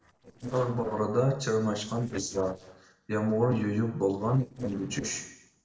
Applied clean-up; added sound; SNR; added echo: neural separator model SepFormer DNS4.